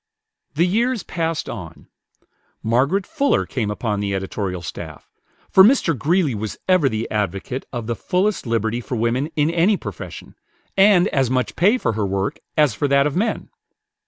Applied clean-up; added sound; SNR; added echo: none; none; none; none.